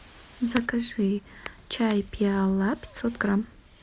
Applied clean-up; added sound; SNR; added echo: none; none; none; none.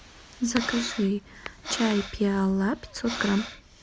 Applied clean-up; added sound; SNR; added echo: none; Breathing; 10 dB; none.